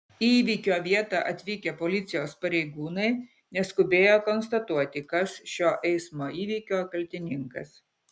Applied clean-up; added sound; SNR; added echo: none; none; none; none.